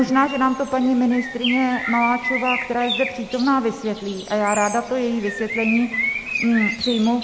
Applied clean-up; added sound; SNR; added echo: none; Bird; 7 dB; none.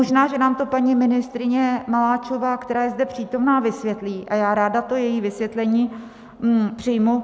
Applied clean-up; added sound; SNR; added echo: none; none; none; none.